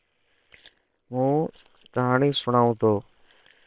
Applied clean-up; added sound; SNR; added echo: neural separator model SepFormer WHAM!.